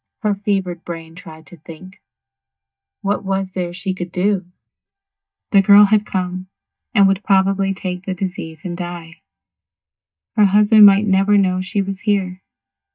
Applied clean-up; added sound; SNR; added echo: neural mask model DeepFilterNet 3.